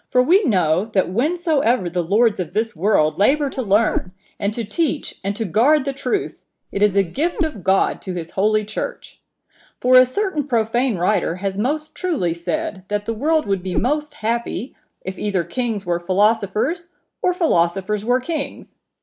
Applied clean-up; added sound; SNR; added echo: neural mask model Resemble Enhance denoiser.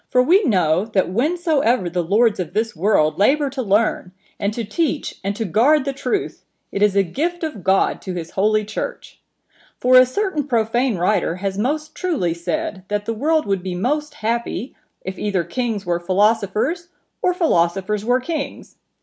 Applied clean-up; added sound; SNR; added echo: none; none; none; none.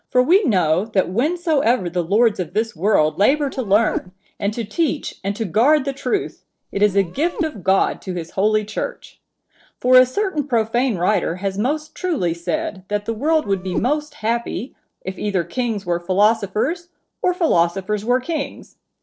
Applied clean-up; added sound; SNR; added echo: neural separator model SepFormer DNS4.